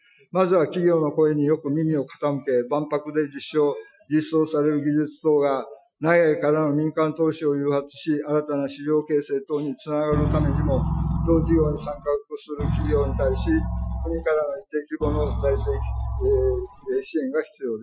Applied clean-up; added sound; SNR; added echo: classical method Wiener filter.